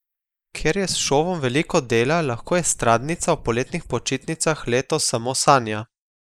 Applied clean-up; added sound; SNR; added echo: neural mask model Resemble Enhance denoiser.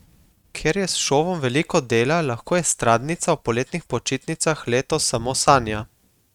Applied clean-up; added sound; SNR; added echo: neural mask model RNNoise.